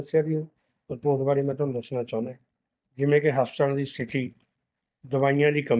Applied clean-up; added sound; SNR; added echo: neural mask model DeepFilterNet 3.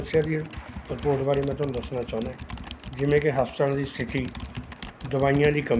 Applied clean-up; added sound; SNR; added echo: none; Computer keyboard; 12 dB; none.